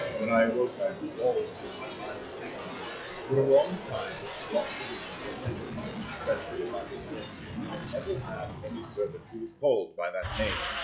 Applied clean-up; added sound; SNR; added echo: classical method log-MMSE.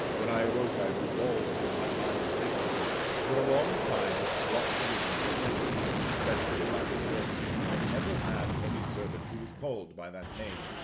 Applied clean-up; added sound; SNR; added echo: none; Aircraft; -4 dB; none.